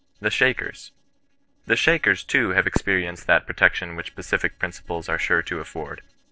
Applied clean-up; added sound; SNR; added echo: neural separator model SepFormer DNS4.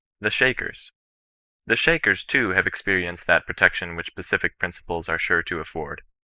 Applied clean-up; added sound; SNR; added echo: neural mask model Resemble Enhance denoiser.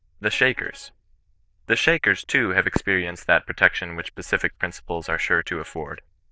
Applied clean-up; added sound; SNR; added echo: neural diffusion model UNIVERSE++.